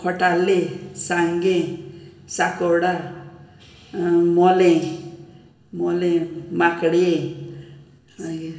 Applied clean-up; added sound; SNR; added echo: none; none; none; reverberation time 0.3 s.